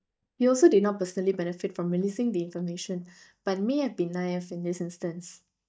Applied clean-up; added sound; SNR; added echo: neural mask model DeepFilterNet 3.